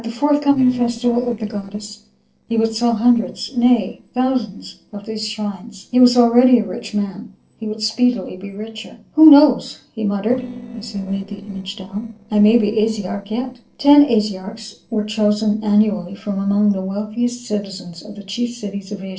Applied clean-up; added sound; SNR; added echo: neural separator model SepFormer DNS4.